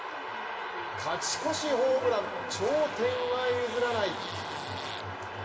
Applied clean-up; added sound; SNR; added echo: none; Fart; 13 dB; reverberation time 2.3 s.